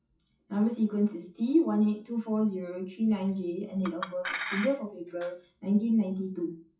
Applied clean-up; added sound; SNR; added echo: classical method WPE with log-MMSE.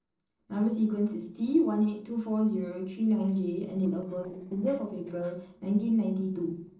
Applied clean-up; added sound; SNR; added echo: neural separator model SepFormer DNS4.